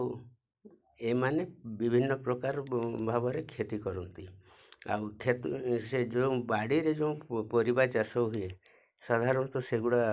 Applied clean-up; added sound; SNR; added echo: neural mask model Resemble Enhance denoiser.